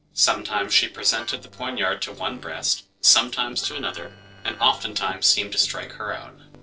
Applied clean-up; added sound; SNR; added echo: neural separator model SepFormer DNS4.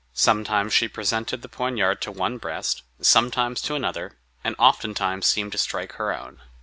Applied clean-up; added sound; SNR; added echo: none; none; none; none.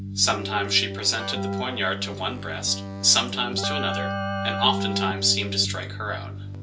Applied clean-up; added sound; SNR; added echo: none; Keyboard (musical); 4 dB; reverberation time 0.3 s.